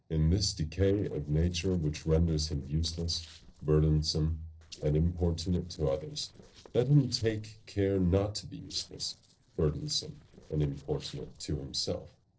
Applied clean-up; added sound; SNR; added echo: neural separator model SepFormer DNS4.